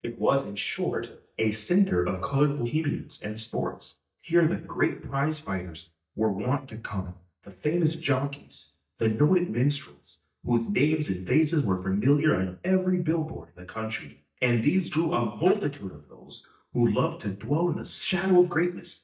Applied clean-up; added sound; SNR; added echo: neural mask model DeepFilterNet 3.